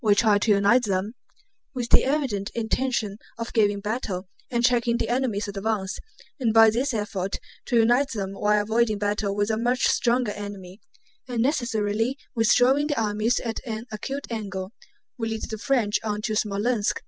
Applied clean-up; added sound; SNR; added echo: none; none; none; none.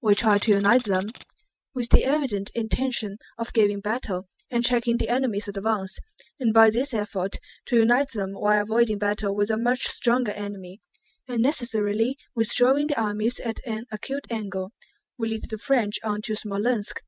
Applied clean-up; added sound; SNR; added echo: neural mask model RNNoise.